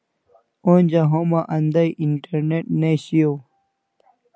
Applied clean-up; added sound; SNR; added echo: none; none; none; none.